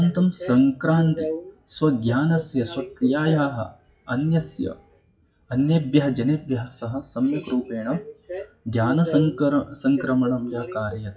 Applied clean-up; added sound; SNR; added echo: classical method WPE with log-MMSE.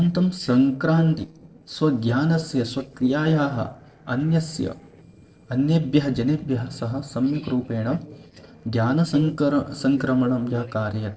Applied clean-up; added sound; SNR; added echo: neural separator model SepFormer DNS4.